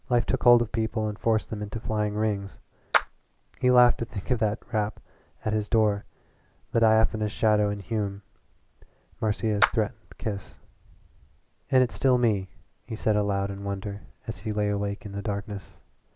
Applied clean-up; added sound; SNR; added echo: none; Clapping; 6 dB; none.